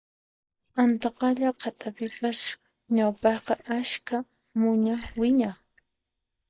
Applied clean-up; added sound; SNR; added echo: neural mask model DeepFilterNet 3.